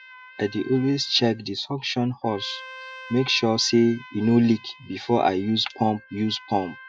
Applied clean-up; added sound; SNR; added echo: classical method log-MMSE.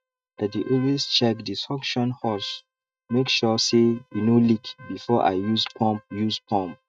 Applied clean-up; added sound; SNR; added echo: neural mask model RNNoise.